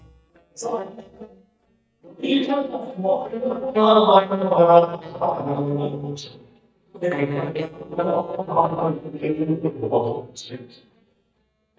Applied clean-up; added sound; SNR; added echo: neural mask model DeepFilterNet 3.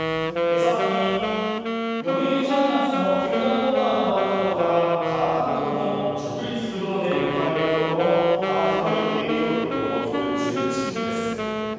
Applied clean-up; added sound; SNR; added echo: none; Wind instrument, woodwind instrument; 1 dB; reverberation time 2.2 s.